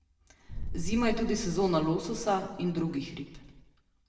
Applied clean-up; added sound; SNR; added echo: none; Boom; 7 dB; reverberation time 0.9 s.